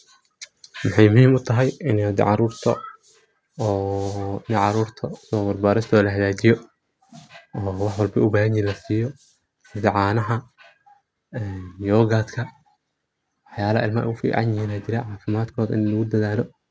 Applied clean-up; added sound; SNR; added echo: none; none; none; none.